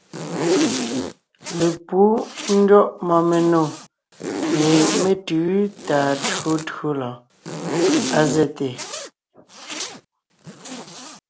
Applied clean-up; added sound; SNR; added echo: none; Zipper (clothing); 5 dB; none.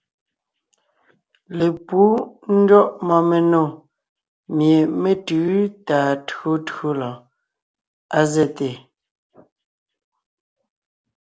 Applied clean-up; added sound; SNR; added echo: none; none; none; none.